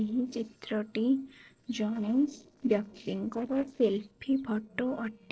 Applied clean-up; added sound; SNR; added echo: neural separator model SepFormer DNS4.